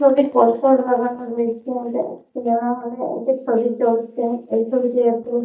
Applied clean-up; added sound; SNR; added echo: neural mask model DeepFilterNet 3.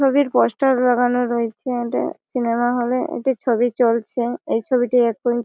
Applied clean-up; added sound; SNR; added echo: none; none; none; none.